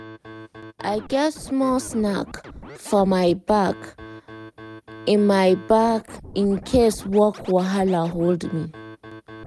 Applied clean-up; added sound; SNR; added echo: none; Scratching (performance technique); 18 dB; none.